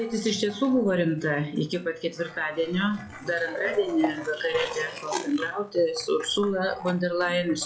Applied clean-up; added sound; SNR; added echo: classical method log-MMSE.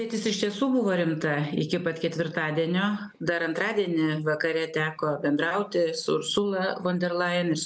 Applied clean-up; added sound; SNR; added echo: none; none; none; none.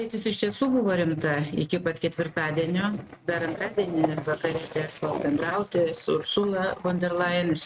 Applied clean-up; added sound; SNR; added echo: neural mask model RNNoise.